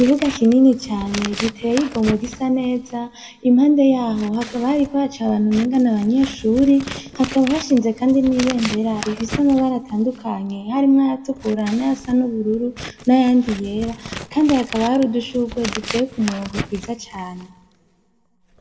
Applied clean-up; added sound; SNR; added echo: none; Scissors; 15 dB; reverberation time 1.1 s.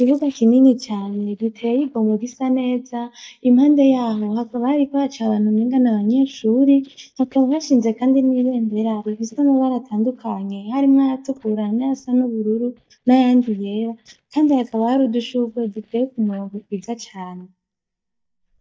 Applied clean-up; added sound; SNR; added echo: neural mask model DeepFilterNet 3.